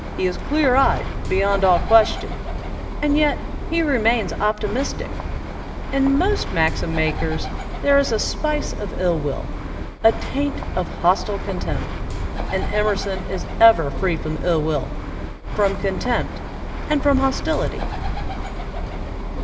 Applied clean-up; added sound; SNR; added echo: none; Bird; 3 dB; reverberation time 2.3 s.